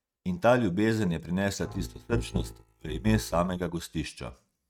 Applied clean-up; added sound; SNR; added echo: neural mask model RNNoise.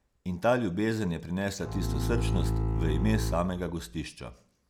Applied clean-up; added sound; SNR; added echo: none; Bowed string instrument; -2 dB; none.